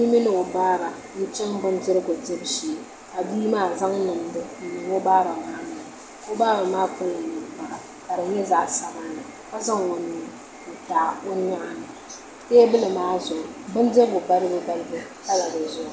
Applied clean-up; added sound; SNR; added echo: none; none; none; none.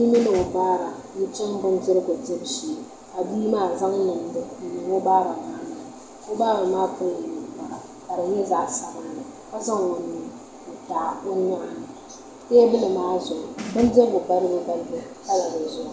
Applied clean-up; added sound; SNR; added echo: none; Snare drum; 15 dB; reverberation time 0.8 s.